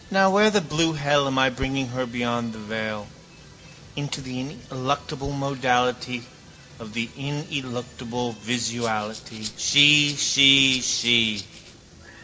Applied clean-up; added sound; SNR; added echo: none; Rattle (instrument); 15 dB; none.